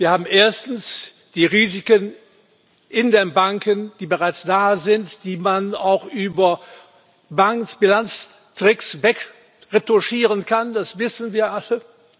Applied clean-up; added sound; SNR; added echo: none; none; none; none.